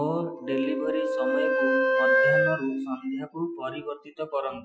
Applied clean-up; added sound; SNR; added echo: classical method Wiener filter.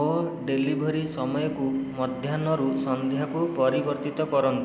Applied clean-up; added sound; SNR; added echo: none; none; none; none.